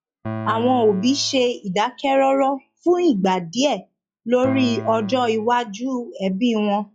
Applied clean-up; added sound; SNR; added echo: classical method log-MMSE.